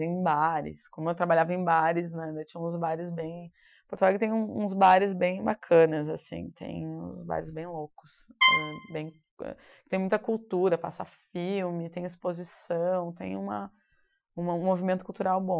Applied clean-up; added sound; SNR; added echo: classical method Wiener filter.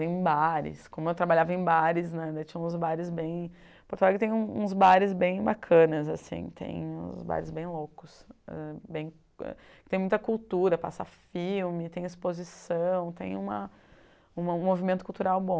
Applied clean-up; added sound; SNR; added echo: none; none; none; none.